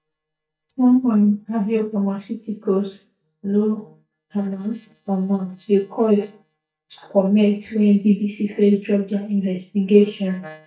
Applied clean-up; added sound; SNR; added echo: neural mask model DeepFilterNet 3.